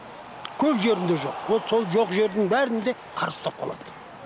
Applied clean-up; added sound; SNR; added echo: none; Cheering; 13 dB; none.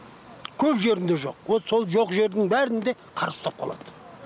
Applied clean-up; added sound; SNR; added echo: none; none; none; none.